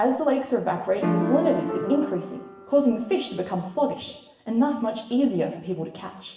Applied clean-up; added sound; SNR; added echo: none; Piano; 6 dB; reverberation time 0.8 s.